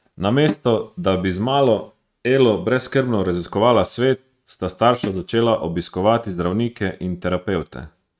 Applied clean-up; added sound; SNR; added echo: neural mask model RNNoise.